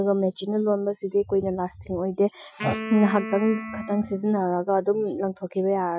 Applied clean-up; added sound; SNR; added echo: classical method Wiener filter.